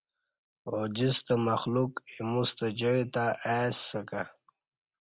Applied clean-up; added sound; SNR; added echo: none; none; none; none.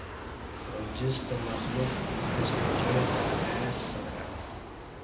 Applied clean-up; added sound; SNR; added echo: none; Fixed-wing aircraft, airplane; -4 dB; reverberation time 0.9 s.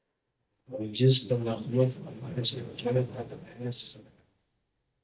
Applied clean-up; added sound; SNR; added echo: neural mask model DeepFilterNet 3.